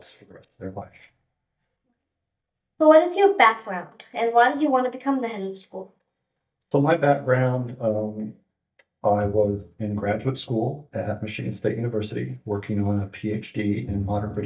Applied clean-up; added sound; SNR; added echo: neural mask model DeepFilterNet 3.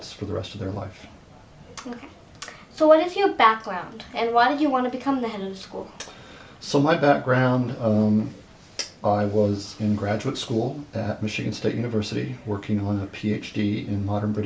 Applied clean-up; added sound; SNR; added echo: none; none; none; none.